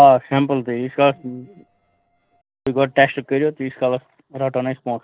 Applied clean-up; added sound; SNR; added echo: neural separator model SepFormer DNS4.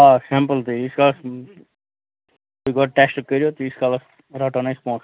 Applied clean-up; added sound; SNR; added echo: none; none; none; none.